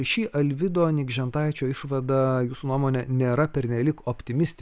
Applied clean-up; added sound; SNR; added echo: none; none; none; none.